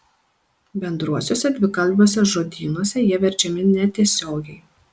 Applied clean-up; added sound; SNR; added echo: none; none; none; none.